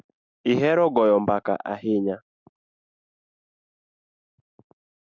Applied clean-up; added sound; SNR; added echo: none; none; none; none.